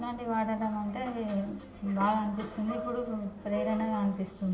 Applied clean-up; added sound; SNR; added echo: none; Subway, metro, underground; 13 dB; reverberation time 0.8 s.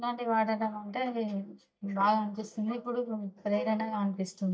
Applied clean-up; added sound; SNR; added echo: neural mask model DeepFilterNet 3.